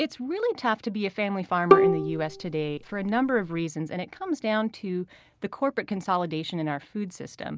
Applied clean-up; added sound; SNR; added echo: none; Bowed string instrument; -4 dB; none.